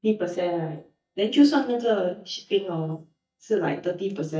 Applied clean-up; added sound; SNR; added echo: neural mask model DeepFilterNet 3.